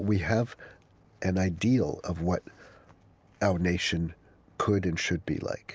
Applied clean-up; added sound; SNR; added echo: none; none; none; none.